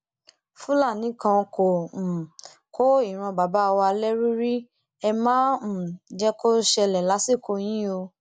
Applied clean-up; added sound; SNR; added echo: none; none; none; none.